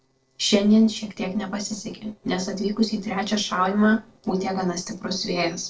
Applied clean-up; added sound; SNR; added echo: neural separator model SepFormer DNS4.